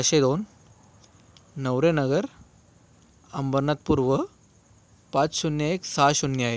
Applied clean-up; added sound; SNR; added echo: none; none; none; none.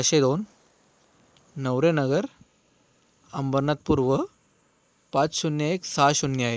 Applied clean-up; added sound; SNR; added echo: neural mask model Resemble Enhance denoiser.